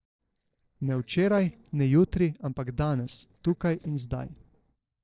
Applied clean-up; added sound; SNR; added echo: neural separator model SepFormer DNS4.